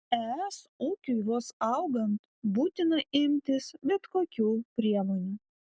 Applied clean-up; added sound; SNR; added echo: none; none; none; none.